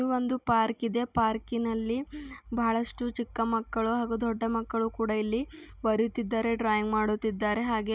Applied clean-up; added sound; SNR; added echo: none; none; none; none.